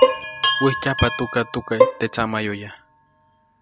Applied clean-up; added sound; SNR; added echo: none; Chime + Bowed string instrument; -2 dB; none.